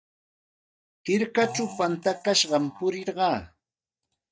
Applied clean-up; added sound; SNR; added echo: neural mask model DeepFilterNet 3.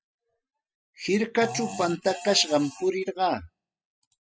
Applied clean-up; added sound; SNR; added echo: classical method spectral subtraction.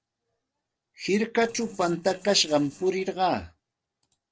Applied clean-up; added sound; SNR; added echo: neural separator model SepFormer DNS4.